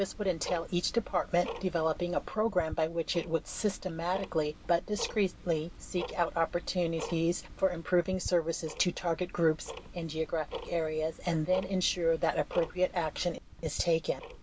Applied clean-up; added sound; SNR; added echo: none; Tick-tock; 13 dB; none.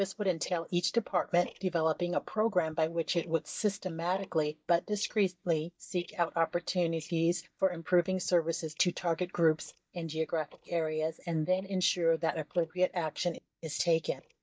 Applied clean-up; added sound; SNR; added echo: neural mask model DeepFilterNet 3.